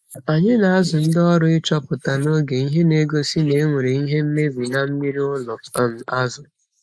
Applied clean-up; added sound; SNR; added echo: neural mask model Resemble Enhance denoiser.